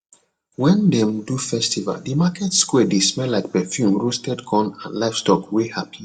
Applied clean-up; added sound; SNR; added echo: none; none; none; reverberation time 0.3 s.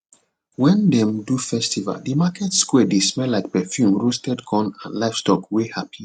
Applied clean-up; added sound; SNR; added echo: none; none; none; none.